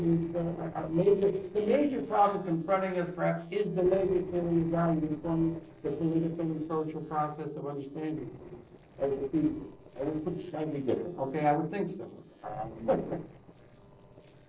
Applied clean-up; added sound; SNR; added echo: neural separator model SepFormer DNS4.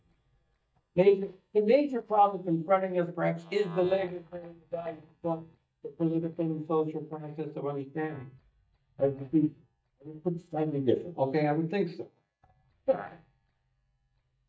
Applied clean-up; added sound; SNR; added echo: neural mask model DeepFilterNet 3.